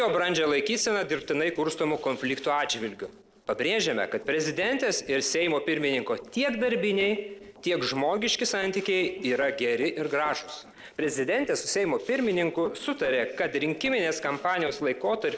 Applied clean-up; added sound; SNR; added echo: neural separator model SepFormer DNS4.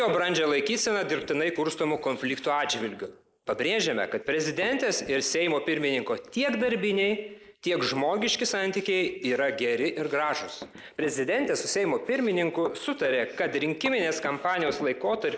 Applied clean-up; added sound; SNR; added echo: neural mask model Resemble Enhance denoiser.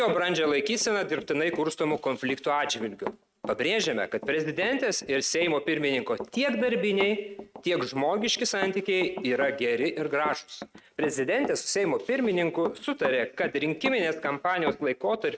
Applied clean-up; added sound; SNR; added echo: neural mask model RNNoise.